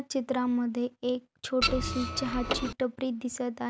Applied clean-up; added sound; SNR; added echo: none; Printer; 0 dB; none.